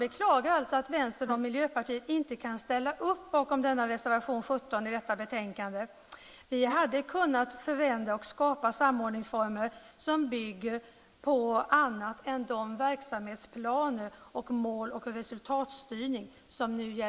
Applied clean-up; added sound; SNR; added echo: neural mask model Resemble Enhance denoiser.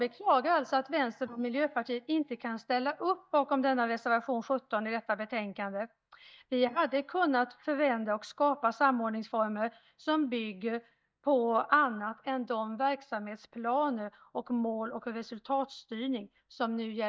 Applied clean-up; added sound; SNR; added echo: neural mask model DeepFilterNet 3.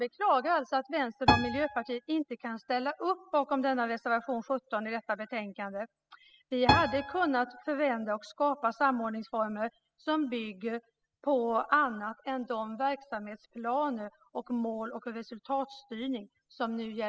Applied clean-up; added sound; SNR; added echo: classical method spectral subtraction.